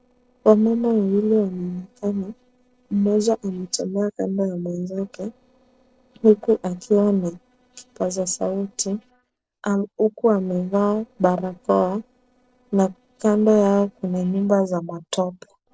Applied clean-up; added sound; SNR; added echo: neural separator model SepFormer DNS4.